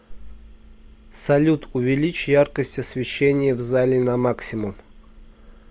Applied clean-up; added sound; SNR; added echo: none; none; none; none.